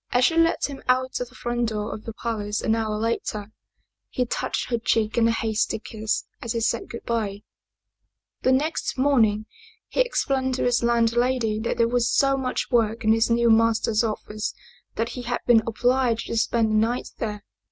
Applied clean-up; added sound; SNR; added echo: none; none; none; none.